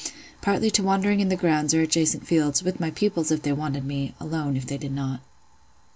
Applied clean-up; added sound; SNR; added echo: none; none; none; none.